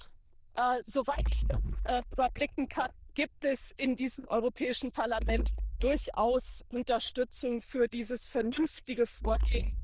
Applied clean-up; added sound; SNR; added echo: neural diffusion model UNIVERSE++.